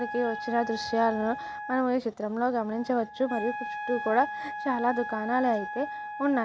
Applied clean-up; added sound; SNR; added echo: none; Wind instrument, woodwind instrument; 9 dB; none.